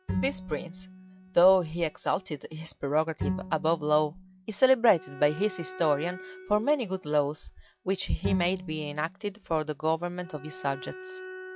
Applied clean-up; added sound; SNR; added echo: classical method log-MMSE.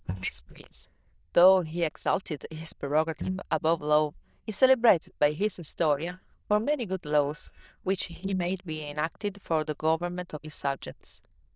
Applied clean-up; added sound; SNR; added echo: neural diffusion model UNIVERSE++.